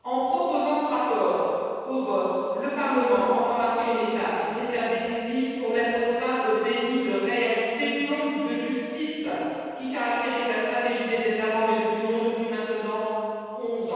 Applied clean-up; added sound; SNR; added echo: none; none; none; reverberation time 2.1 s.